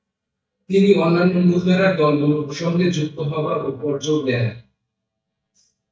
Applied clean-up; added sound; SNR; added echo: neural mask model DeepFilterNet 3.